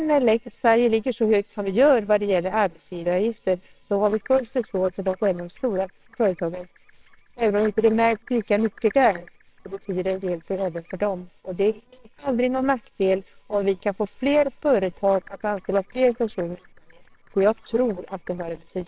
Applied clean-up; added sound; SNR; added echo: neural separator model SepFormer WHAMR!.